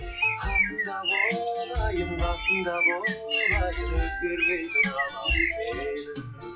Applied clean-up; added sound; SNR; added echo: classical method WPE with log-MMSE.